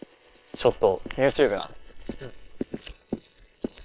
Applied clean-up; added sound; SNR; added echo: neural separator model SepFormer WHAM!.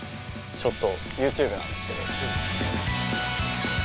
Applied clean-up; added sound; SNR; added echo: none; Writing; 13 dB; none.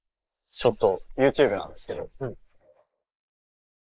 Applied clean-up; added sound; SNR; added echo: neural mask model Resemble Enhance denoiser.